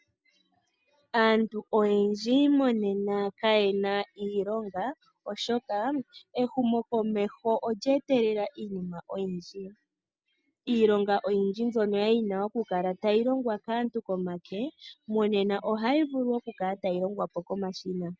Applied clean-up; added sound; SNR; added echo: none; none; none; none.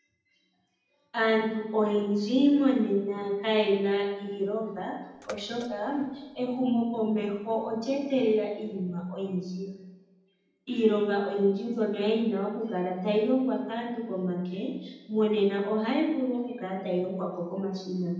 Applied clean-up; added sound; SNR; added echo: none; Bathtub (filling or washing) / Water / Splash, splatter; 20 dB; reverberation time 0.9 s.